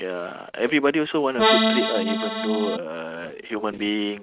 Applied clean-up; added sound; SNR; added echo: neural mask model RNNoise.